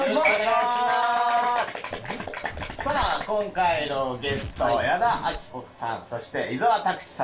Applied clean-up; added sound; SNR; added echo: none; Zipper (clothing); 14 dB; reverberation time 0.3 s.